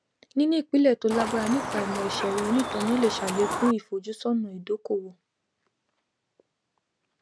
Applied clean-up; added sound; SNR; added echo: none; Chicken, rooster; 3 dB; none.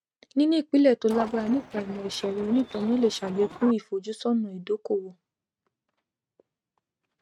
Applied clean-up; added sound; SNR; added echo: neural mask model RNNoise.